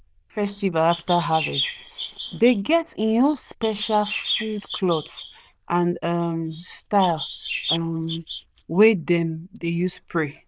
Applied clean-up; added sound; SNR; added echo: neural diffusion model UNIVERSE++.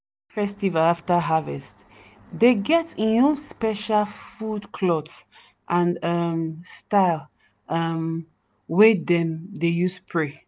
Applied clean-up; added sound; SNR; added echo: none; none; none; none.